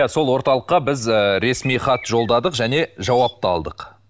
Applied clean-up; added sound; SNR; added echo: none; Bird; 19 dB; none.